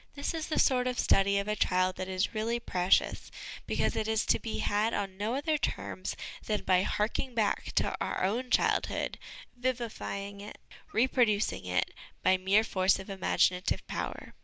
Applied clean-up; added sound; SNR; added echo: none; none; none; none.